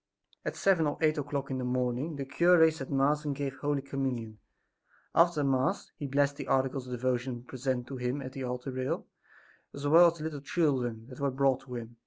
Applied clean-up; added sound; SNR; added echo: none; none; none; none.